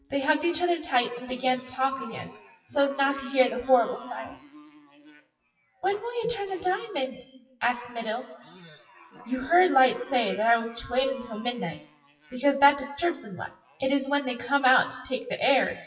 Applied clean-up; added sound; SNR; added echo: classical method WPE with log-MMSE.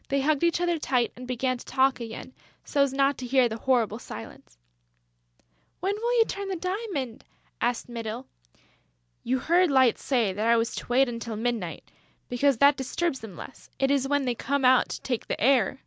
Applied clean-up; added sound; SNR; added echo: none; none; none; none.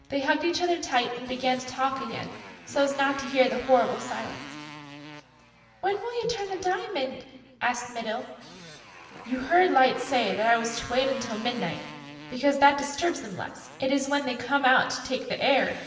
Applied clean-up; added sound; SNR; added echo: none; Motorcycle; 17 dB; reverberation time 1.2 s.